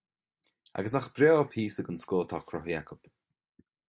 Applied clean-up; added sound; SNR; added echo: none; none; none; none.